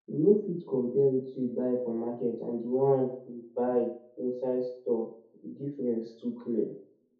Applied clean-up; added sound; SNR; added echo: none; none; none; reverberation time 0.5 s.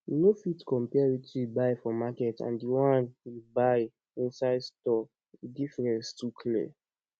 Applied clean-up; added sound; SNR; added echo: none; none; none; none.